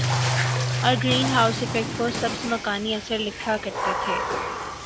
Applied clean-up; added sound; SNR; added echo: none; Guitar + Water / Splash, splatter; 0 dB; none.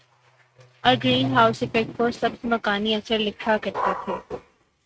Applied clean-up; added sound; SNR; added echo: neural mask model RNNoise.